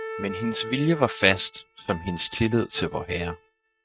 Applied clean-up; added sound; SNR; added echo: neural mask model RNNoise.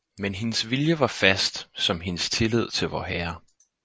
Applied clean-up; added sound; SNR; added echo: none; none; none; none.